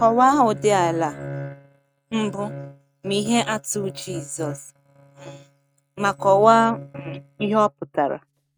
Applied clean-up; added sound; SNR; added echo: neural mask model RNNoise.